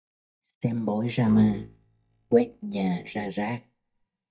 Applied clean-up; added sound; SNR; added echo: neural mask model DeepFilterNet 3.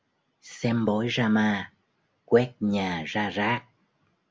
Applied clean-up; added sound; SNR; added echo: none; none; none; none.